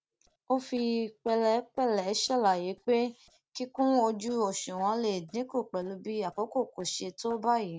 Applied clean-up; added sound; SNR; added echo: neural separator model SepFormer DNS4.